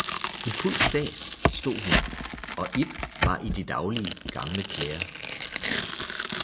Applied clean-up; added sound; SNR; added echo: none; Tearing; -3 dB; none.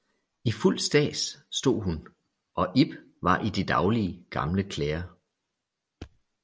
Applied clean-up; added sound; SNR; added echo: none; none; none; none.